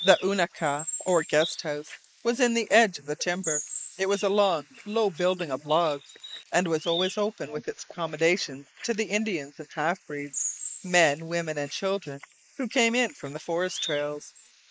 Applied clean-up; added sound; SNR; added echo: neural mask model Resemble Enhance denoiser.